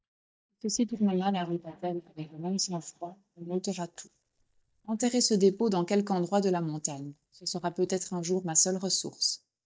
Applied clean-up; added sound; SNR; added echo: neural mask model DeepFilterNet 3.